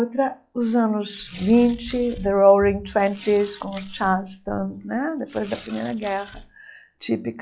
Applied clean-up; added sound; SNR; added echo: classical method log-MMSE.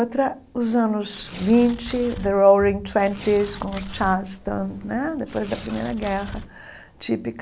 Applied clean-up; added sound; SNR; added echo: none; Tearing; 15 dB; none.